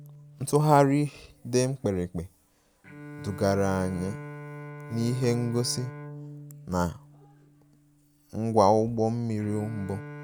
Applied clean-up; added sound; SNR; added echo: none; Bowed string instrument; 16 dB; none.